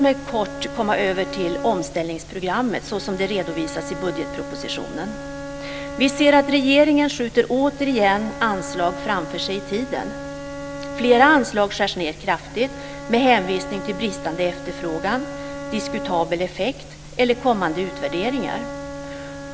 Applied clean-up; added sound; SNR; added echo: none; Bowed string instrument; 11 dB; none.